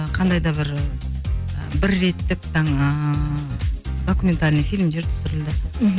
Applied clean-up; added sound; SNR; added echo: none; none; none; none.